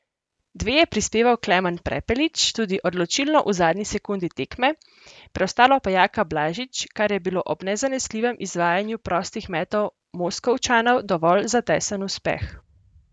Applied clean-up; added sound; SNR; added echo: none; none; none; none.